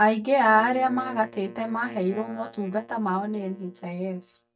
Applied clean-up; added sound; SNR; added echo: neural mask model DeepFilterNet 3.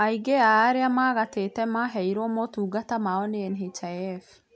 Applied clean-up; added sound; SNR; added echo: none; none; none; none.